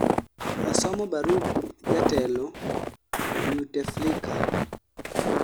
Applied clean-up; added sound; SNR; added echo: none; Walk, footsteps; -3 dB; none.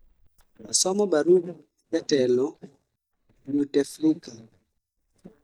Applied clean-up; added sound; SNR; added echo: neural mask model DeepFilterNet 3.